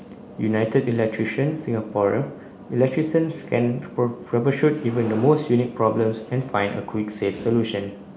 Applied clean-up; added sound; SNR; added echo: none; none; none; none.